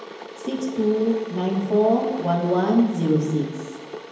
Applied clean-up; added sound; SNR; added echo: none; Boiling / Water; 13 dB; reverberation time 1.0 s.